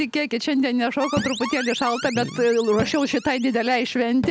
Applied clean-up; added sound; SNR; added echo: none; Alarm + Cupboard open or close / Drawer open or close; 11 dB; none.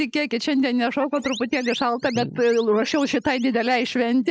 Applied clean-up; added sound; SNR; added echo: neural mask model Resemble Enhance denoiser.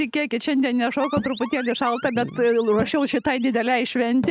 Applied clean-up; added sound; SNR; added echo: neural mask model RNNoise.